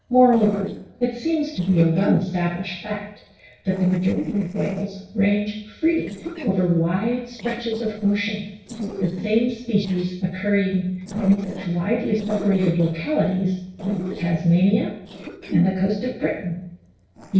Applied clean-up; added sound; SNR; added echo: neural separator model SepFormer DNS4.